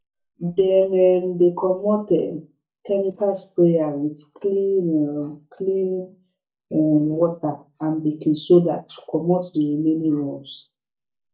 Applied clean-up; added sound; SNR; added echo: neural mask model DeepFilterNet 3.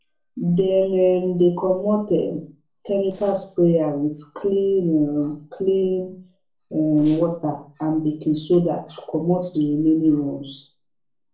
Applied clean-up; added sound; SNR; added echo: neural separator model SepFormer DNS4.